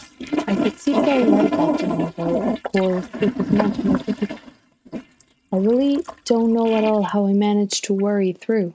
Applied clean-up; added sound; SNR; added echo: neural mask model RNNoise.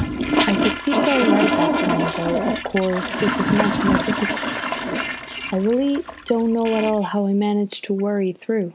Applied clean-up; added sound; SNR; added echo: none; Toilet flush; 1 dB; none.